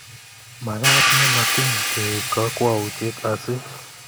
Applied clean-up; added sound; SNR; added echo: none; Hi-hat; -2 dB; none.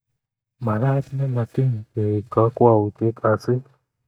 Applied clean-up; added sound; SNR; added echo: neural mask model DeepFilterNet 3.